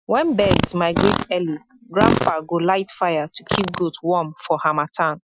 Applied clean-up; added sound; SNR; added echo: classical method Wiener filter.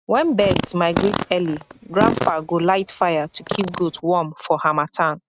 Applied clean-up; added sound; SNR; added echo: neural mask model RNNoise.